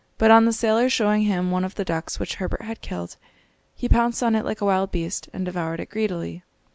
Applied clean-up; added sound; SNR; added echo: none; none; none; none.